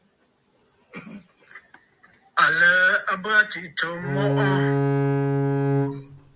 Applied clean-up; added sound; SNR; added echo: none; Bowed string instrument; -3 dB; none.